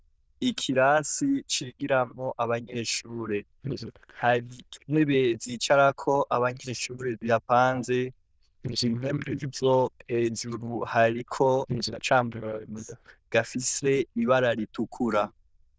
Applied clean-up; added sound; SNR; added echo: neural diffusion model UNIVERSE++.